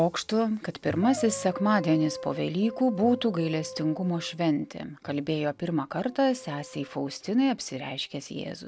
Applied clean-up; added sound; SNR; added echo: none; none; none; none.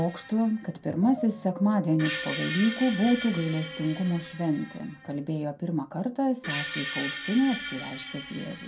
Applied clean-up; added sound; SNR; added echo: none; Screech; 9 dB; reverberation time 0.2 s.